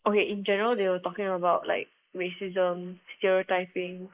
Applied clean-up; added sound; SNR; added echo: neural mask model Resemble Enhance denoiser.